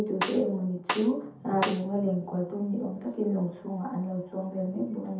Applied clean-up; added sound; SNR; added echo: none; Snare drum; 6 dB; reverberation time 0.5 s.